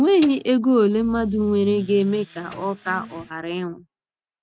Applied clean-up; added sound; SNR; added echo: neural mask model RNNoise.